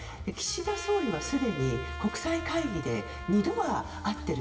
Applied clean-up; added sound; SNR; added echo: none; Trumpet; 12 dB; reverberation time 1.4 s.